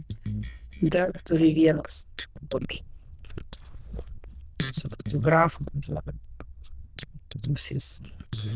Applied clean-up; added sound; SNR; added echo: neural diffusion model UNIVERSE++.